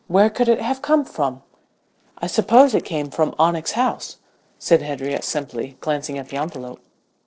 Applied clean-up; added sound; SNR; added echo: neural separator model SepFormer DNS4.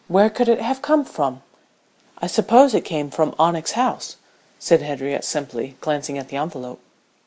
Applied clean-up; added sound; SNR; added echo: none; none; none; none.